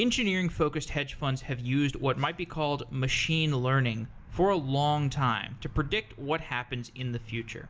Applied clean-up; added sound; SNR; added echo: none; none; none; none.